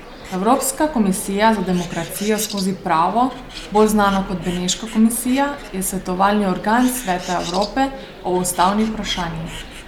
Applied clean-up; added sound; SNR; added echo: none; Bird; 15 dB; none.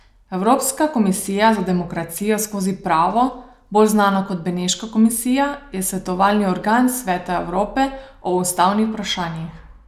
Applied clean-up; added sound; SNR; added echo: none; none; none; none.